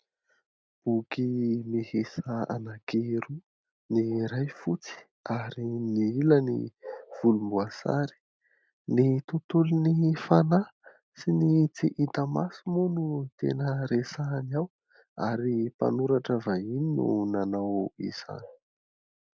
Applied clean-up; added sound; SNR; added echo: none; none; none; none.